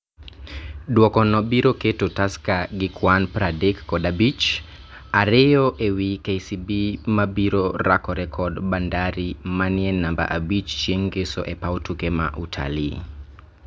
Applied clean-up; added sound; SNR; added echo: none; none; none; none.